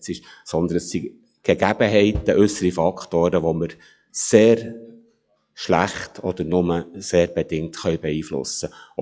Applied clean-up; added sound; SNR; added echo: classical method log-MMSE.